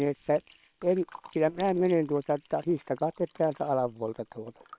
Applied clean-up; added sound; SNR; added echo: neural separator model SepFormer WHAM!.